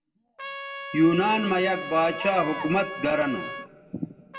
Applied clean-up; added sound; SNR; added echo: none; Trumpet; 11 dB; reverberation time 1.4 s.